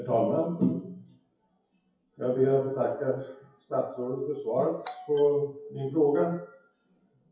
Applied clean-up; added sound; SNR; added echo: classical method WPE with log-MMSE.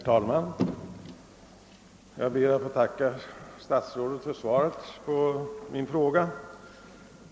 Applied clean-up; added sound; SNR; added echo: none; none; none; none.